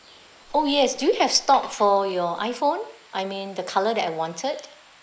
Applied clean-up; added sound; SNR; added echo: neural mask model Resemble Enhance denoiser.